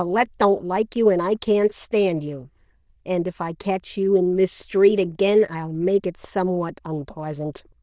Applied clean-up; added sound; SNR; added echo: neural diffusion model UNIVERSE++.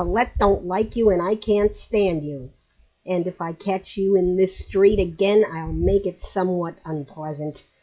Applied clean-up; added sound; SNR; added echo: classical method log-MMSE.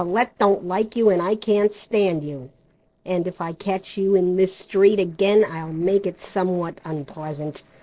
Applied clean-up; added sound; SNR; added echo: neural separator model SepFormer DNS4.